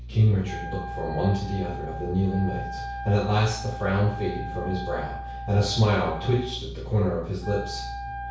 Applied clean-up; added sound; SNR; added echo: none; Wind instrument, woodwind instrument; 12 dB; reverberation time 0.6 s.